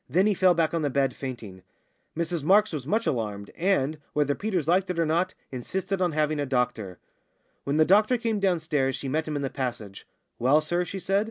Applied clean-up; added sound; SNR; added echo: none; none; none; none.